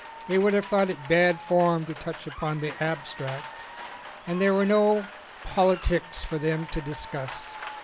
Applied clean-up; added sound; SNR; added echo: none; Alarm / Dog + Rain; 15 dB; none.